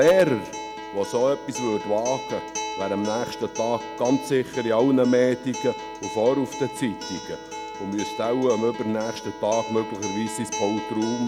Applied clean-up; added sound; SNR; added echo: none; Acoustic guitar; 10 dB; none.